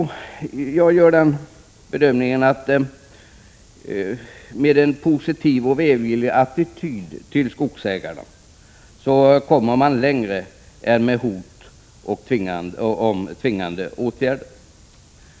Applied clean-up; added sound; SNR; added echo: none; none; none; none.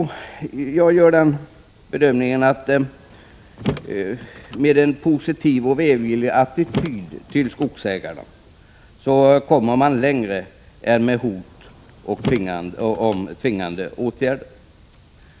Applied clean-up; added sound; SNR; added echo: none; Car; 14 dB; none.